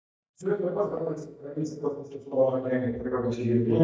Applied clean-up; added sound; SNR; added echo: neural mask model DeepFilterNet 3.